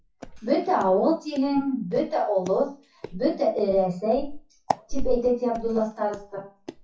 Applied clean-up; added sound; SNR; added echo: classical method WPE with log-MMSE.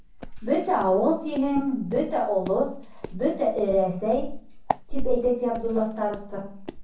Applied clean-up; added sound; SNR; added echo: none; Walk, footsteps; 6 dB; reverberation time 0.6 s.